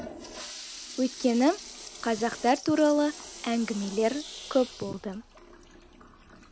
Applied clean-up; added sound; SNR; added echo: none; Toilet flush; 14 dB; none.